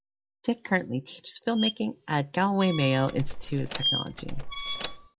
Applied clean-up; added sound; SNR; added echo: none; Squeak + Door; 4 dB; none.